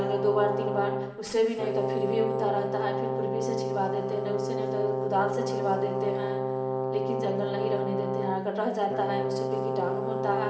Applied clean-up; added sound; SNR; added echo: none; Brass instrument; 0 dB; reverberation time 2.9 s.